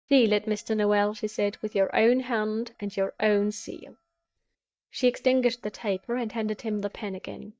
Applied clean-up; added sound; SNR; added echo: neural mask model DeepFilterNet 3.